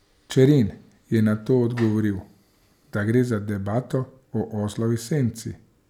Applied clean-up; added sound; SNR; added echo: none; none; none; none.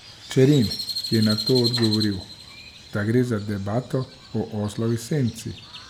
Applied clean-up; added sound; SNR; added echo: none; Crow; 10 dB; none.